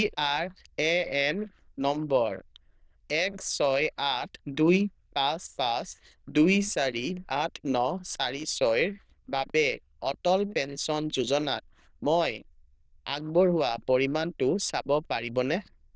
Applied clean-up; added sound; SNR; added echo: neural diffusion model UNIVERSE++.